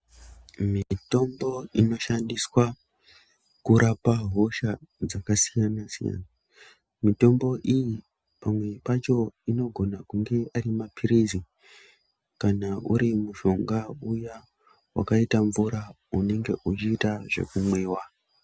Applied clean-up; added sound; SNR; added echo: none; none; none; none.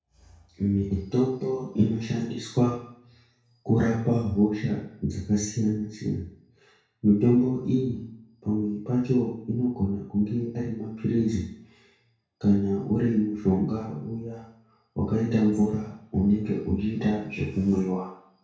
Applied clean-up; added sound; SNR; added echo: none; none; none; reverberation time 0.6 s.